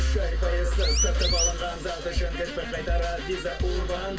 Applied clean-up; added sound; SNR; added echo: none; Chirp, tweet; 4 dB; reverberation time 0.1 s.